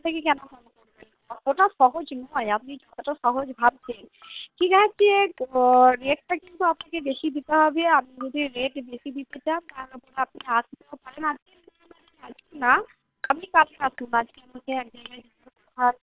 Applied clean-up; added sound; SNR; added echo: neural separator model SepFormer WHAM!.